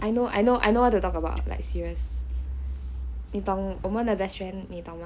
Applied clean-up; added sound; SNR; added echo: none; none; none; none.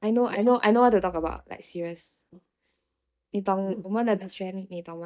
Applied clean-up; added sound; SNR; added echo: neural mask model DeepFilterNet 3.